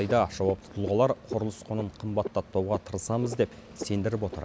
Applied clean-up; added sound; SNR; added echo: none; Frog; 13 dB; none.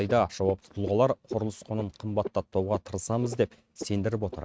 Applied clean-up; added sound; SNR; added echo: neural mask model RNNoise.